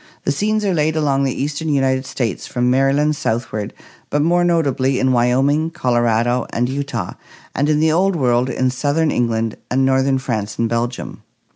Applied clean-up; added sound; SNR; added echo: none; none; none; none.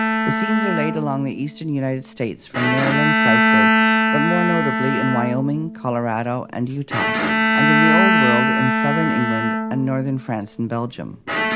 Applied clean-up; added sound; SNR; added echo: none; Bowed string instrument; -4 dB; none.